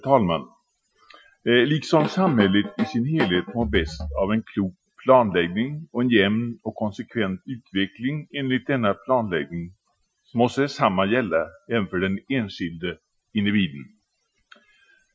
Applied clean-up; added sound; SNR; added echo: classical method Wiener filter.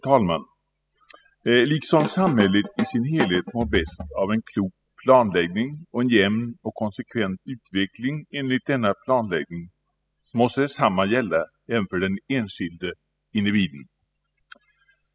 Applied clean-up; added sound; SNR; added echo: classical method spectral subtraction.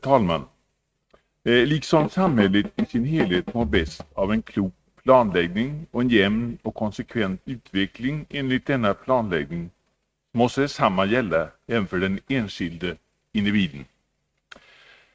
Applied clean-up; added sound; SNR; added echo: neural mask model RNNoise.